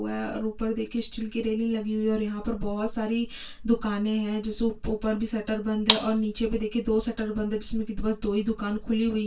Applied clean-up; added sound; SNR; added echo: none; Gunshot, gunfire; 0 dB; reverberation time 0.1 s.